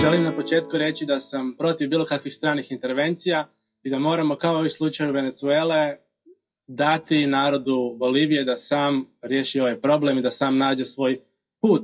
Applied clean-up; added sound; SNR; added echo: classical method WPE with log-MMSE.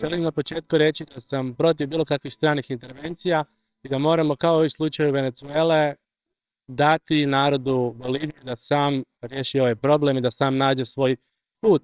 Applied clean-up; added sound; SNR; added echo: neural separator model SepFormer WHAMR!.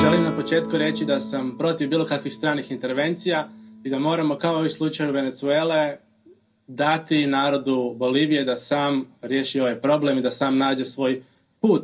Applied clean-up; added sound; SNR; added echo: none; Guitar; 12 dB; reverberation time 0.3 s.